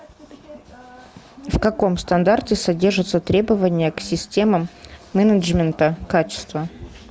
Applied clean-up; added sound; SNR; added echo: none; none; none; none.